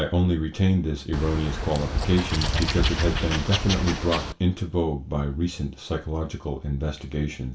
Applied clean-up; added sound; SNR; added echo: none; Wild animals; 2 dB; reverberation time 0.3 s.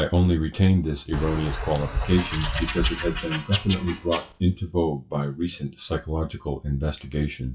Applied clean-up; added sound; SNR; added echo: classical method WPE with log-MMSE.